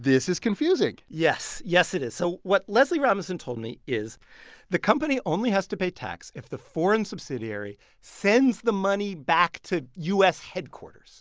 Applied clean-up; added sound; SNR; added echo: none; none; none; none.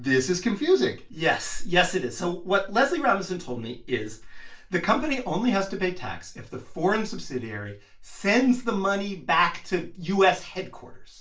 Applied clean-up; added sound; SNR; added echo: none; none; none; reverberation time 0.3 s.